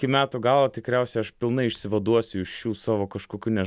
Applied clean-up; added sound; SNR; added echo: none; none; none; none.